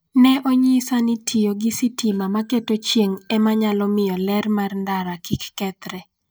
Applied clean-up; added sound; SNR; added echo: neural mask model DeepFilterNet 3.